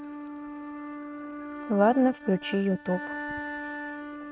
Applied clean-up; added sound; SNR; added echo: neural mask model RNNoise.